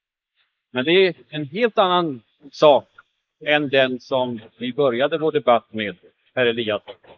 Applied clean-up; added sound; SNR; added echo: neural mask model Resemble Enhance denoiser.